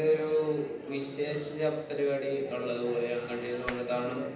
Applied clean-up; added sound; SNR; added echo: none; Tap; 11 dB; reverberation time 0.9 s.